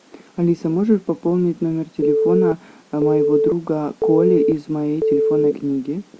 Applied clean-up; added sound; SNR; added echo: none; Telephone; -2 dB; none.